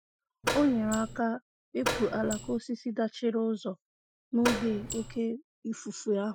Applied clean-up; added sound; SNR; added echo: classical method Wiener filter.